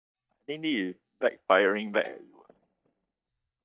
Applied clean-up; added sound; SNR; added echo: neural mask model DeepFilterNet 3.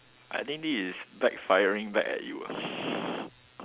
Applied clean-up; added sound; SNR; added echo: none; none; none; none.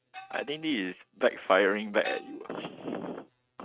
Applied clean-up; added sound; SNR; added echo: neural mask model RNNoise.